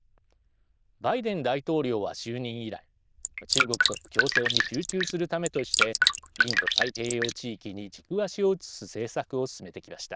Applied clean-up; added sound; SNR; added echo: neural diffusion model UNIVERSE++.